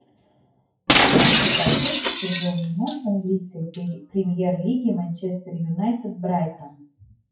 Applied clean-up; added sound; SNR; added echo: classical method WPE with log-MMSE.